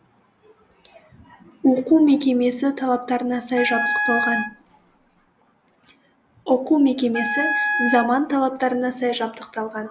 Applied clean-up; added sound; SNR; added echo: none; Wind instrument, woodwind instrument; 3 dB; none.